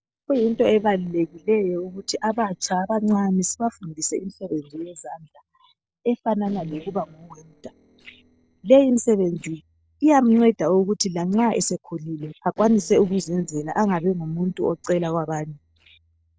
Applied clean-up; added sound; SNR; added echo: neural separator model SepFormer DNS4.